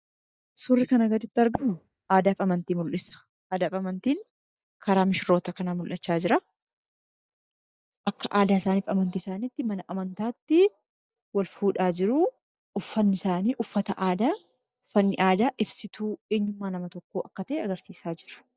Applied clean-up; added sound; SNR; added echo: neural mask model DeepFilterNet 3.